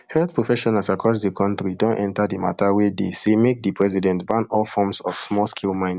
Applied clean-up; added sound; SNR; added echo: none; none; none; none.